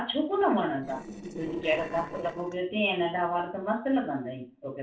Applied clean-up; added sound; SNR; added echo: neural separator model SepFormer DNS4.